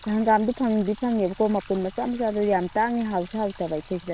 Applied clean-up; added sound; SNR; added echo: none; Water tap, faucet; 19 dB; none.